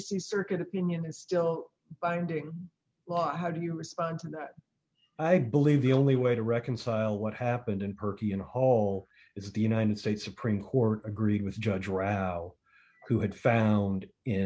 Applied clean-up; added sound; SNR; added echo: none; none; none; none.